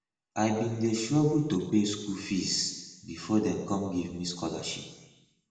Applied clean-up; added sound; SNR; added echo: none; none; none; reverberation time 1.0 s.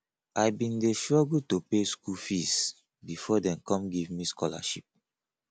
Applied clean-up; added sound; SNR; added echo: none; none; none; none.